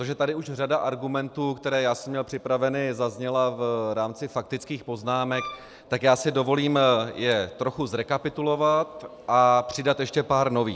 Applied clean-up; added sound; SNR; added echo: none; Wind instrument, woodwind instrument; 13 dB; none.